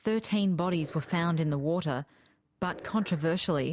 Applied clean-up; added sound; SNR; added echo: none; Growling; 20 dB; none.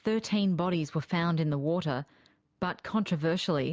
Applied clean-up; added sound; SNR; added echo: none; none; none; none.